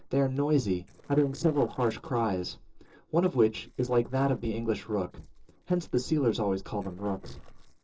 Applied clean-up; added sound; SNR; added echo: neural separator model SepFormer DNS4.